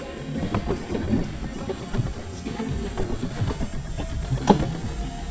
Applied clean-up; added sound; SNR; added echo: neural mask model DeepFilterNet 3.